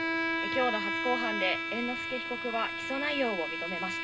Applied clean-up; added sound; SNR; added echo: none; Bowed string instrument; -1 dB; reverberation time 0.2 s.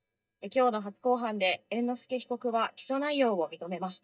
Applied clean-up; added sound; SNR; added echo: neural mask model DeepFilterNet 3.